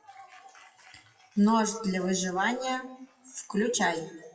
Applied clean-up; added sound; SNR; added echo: classical method WPE with log-MMSE.